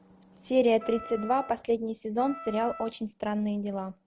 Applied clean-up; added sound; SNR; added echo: none; Wind instrument, woodwind instrument; 15 dB; none.